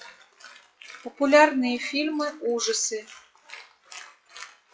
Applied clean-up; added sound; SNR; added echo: classical method WPE with log-MMSE.